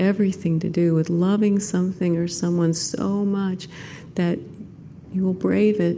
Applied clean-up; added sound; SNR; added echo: none; none; none; none.